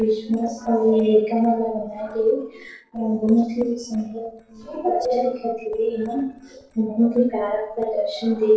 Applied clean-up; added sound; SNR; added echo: neural separator model SepFormer DNS4.